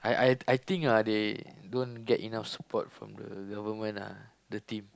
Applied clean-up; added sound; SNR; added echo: none; none; none; none.